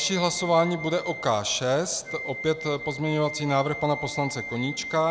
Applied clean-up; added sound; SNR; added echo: none; Wind instrument, woodwind instrument; 11 dB; none.